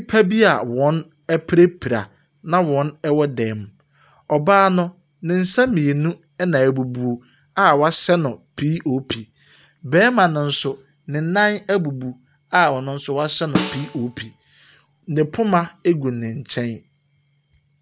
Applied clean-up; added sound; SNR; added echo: none; Snare drum; 8 dB; none.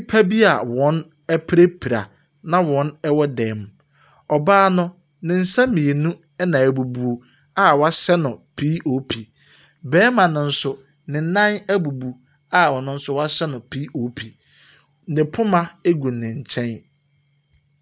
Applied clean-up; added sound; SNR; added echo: none; none; none; none.